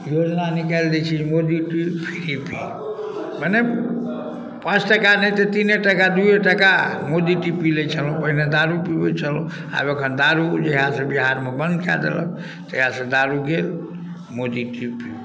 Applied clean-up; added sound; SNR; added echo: none; none; none; none.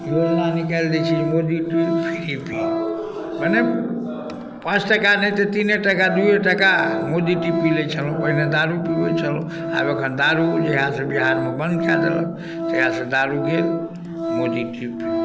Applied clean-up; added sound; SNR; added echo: none; Organ; 4 dB; none.